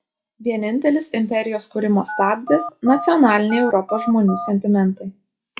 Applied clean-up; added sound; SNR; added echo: classical method log-MMSE.